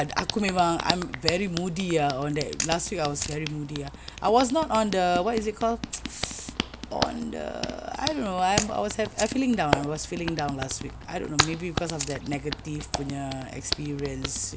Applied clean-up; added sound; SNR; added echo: none; Camera + Hands; 6 dB; none.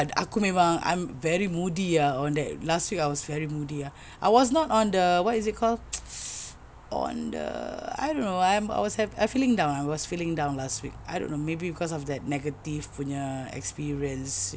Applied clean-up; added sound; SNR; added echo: none; none; none; none.